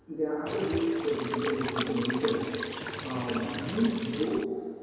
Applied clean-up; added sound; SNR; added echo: none; Cricket / Water; 7 dB; reverberation time 2.2 s.